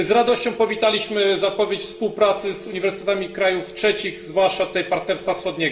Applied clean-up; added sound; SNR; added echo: none; Telephone; 18 dB; reverberation time 0.9 s.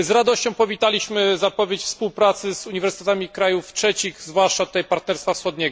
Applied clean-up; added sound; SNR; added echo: none; none; none; none.